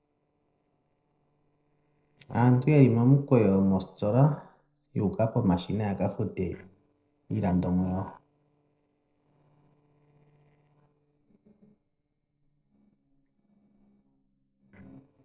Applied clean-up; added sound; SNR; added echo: neural separator model SepFormer DNS4.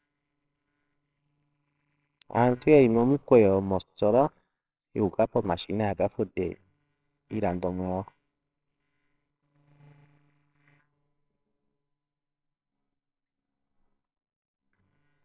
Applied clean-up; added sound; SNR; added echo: neural separator model SepFormer WHAMR!.